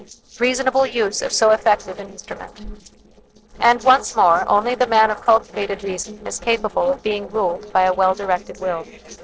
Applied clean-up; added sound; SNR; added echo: neural separator model SepFormer DNS4.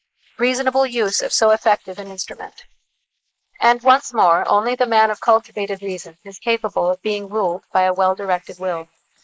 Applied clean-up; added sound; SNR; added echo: neural mask model Resemble Enhance denoiser.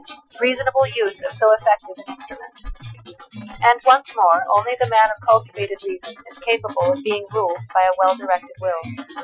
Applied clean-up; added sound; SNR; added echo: classical method Wiener filter.